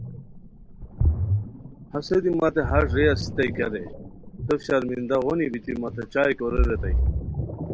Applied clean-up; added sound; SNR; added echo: none; Ocean; 2 dB; none.